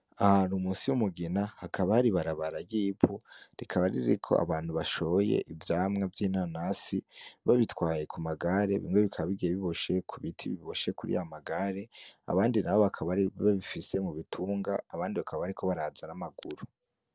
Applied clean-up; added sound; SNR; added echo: none; none; none; none.